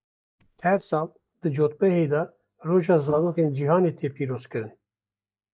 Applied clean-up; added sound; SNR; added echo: neural mask model DeepFilterNet 3.